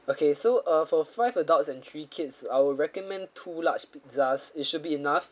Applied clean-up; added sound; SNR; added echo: none; none; none; none.